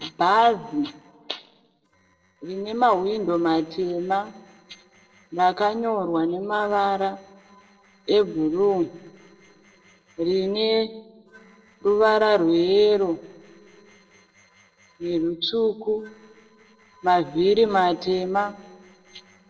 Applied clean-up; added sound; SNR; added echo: neural separator model SepFormer DNS4.